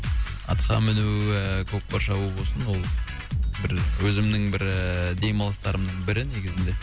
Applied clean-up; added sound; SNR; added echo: none; Mechanical fan; 13 dB; none.